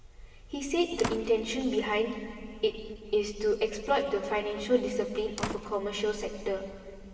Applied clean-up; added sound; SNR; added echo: none; Slam; 12 dB; reverberation time 2.3 s.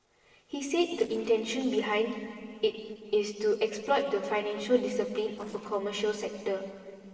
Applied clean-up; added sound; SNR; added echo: neural separator model SepFormer DNS4.